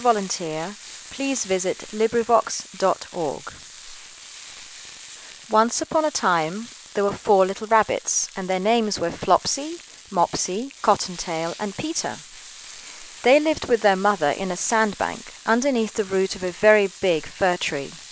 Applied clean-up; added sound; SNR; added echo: none; Frying (food); 18 dB; none.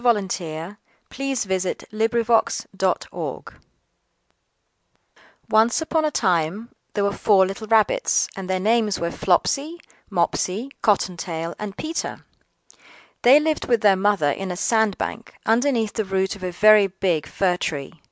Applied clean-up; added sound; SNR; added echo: none; none; none; none.